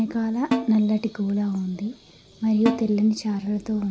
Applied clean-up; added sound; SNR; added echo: none; Snare drum; 7 dB; none.